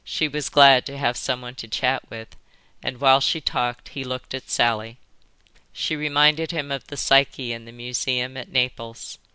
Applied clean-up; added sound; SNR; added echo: none; none; none; none.